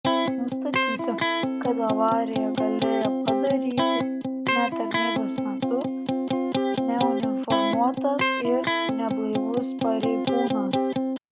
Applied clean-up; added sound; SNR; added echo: none; Electric guitar; -4 dB; none.